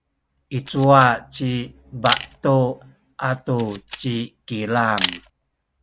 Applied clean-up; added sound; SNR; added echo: none; Camera; 12 dB; none.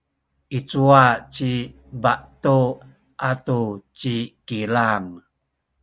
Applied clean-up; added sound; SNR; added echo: none; none; none; none.